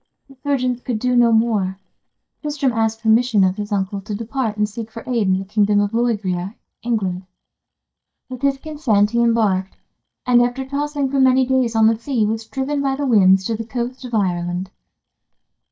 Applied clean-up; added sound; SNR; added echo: neural mask model DeepFilterNet 3.